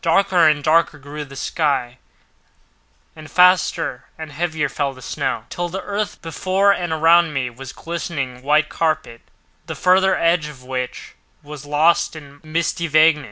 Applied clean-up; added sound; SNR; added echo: none; none; none; none.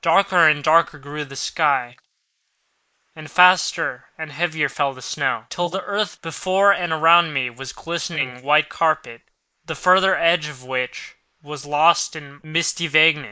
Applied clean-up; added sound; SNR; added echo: neural mask model Resemble Enhance denoiser.